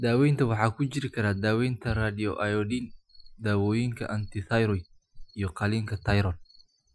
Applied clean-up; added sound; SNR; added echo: classical method Wiener filter.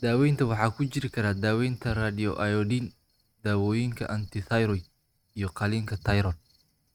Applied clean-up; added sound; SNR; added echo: neural mask model RNNoise.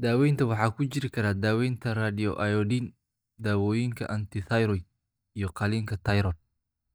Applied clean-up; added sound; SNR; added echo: neural mask model DeepFilterNet 3.